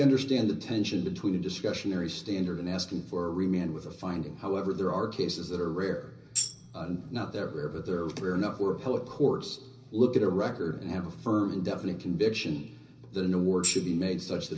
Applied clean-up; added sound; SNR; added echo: none; Tambourine; 5 dB; reverberation time 0.5 s.